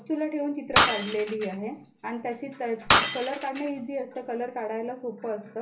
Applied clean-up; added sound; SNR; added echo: none; Shatter; -3 dB; reverberation time 0.3 s.